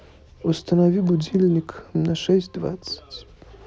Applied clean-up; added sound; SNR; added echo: none; none; none; none.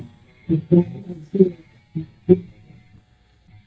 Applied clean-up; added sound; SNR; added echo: neural mask model DeepFilterNet 3.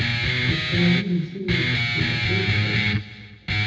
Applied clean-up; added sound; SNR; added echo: none; Guitar; -4 dB; reverberation time 0.6 s.